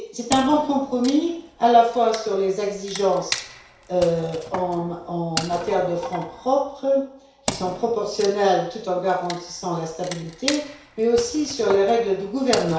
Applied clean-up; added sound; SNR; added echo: none; Wood; 13 dB; reverberation time 0.6 s.